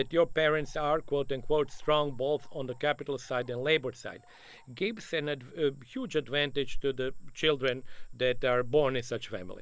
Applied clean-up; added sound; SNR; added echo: none; Cricket / Frog; 9 dB; none.